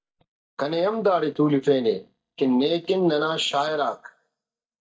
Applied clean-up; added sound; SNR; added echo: neural mask model DeepFilterNet 3.